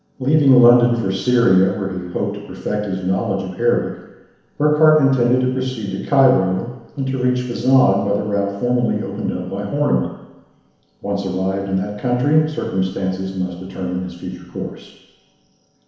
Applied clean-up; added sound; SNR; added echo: none; none; none; reverberation time 1.0 s.